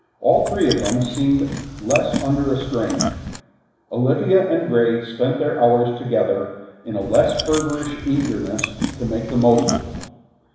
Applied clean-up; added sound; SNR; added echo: none; Chewing, mastication; 7 dB; reverberation time 1.0 s.